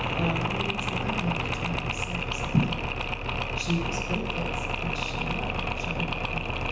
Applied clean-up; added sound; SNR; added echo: none; Mechanisms; -4 dB; reverberation time 0.9 s.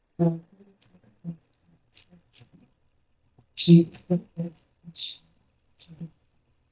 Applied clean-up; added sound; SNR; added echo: neural mask model DeepFilterNet 3.